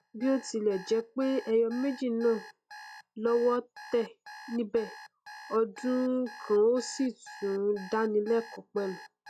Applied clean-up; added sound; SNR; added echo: classical method log-MMSE.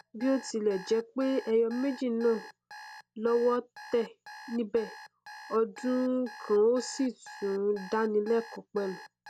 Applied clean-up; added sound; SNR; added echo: none; Alarm; 18 dB; none.